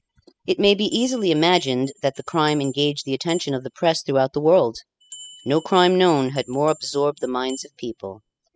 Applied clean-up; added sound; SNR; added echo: classical method spectral subtraction.